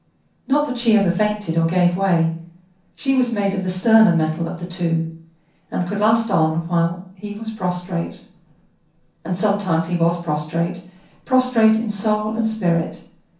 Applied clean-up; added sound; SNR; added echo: none; none; none; reverberation time 0.6 s.